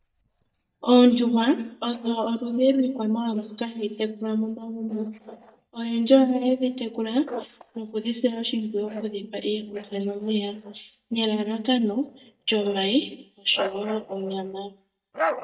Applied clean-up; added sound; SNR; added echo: neural mask model DeepFilterNet 3.